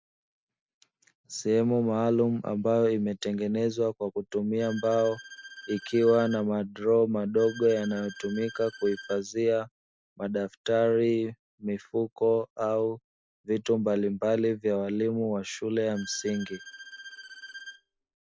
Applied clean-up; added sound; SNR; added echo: none; Bowed string instrument; 18 dB; none.